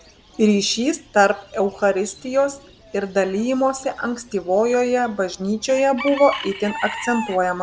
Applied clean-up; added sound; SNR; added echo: none; Bird / Chicken, rooster; 16 dB; none.